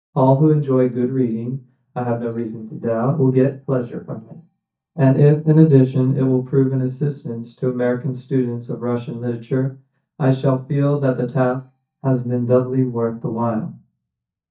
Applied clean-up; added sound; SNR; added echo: neural mask model DeepFilterNet 3.